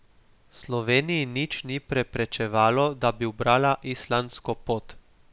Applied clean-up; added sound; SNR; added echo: none; none; none; none.